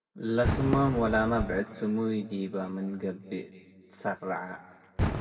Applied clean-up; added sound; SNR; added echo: none; Fireworks; 5 dB; reverberation time 2.0 s.